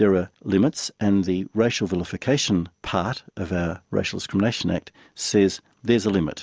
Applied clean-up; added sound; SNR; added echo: none; none; none; none.